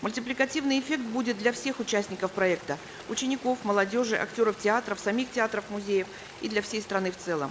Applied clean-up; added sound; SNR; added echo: none; Stream; 17 dB; none.